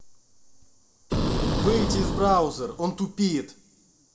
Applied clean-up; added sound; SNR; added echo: none; Boom; 0 dB; reverberation time 0.5 s.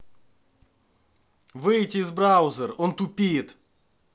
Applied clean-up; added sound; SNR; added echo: none; none; none; none.